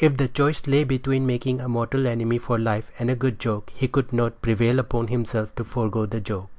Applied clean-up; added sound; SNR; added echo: none; none; none; none.